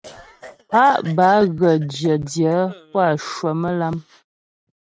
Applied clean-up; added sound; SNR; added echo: neural mask model RNNoise.